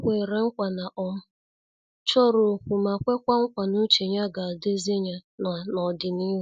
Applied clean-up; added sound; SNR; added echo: none; none; none; none.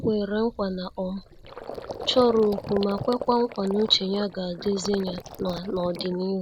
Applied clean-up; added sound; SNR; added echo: none; Gurgling; 12 dB; none.